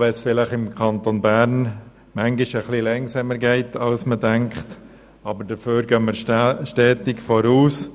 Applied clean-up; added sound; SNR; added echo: none; none; none; none.